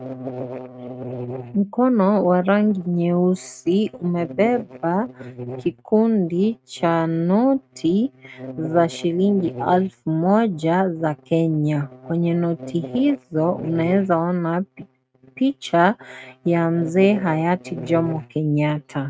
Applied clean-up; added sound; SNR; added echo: neural mask model RNNoise.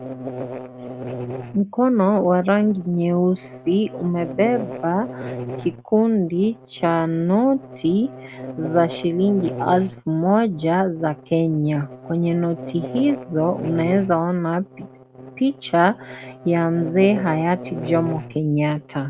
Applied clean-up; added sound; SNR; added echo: none; Buzz; 13 dB; none.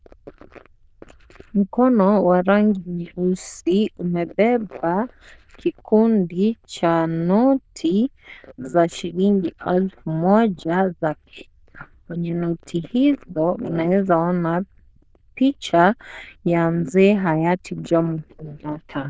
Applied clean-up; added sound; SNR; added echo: neural diffusion model UNIVERSE++.